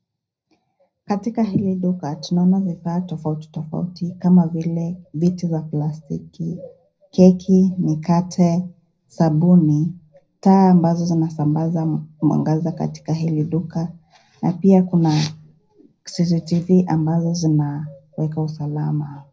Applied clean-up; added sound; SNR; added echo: none; none; none; reverberation time 0.4 s.